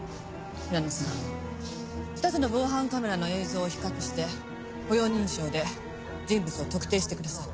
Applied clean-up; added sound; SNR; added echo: none; none; none; none.